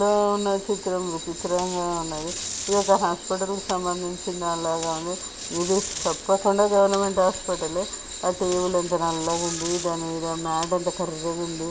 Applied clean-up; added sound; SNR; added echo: none; Packing tape, duct tape + Tools; 9 dB; none.